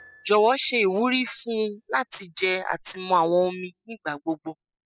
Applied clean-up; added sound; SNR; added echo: classical method spectral subtraction.